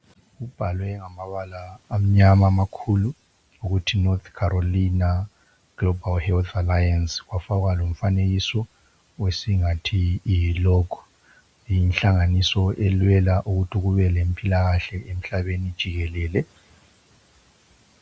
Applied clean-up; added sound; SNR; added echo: none; none; none; none.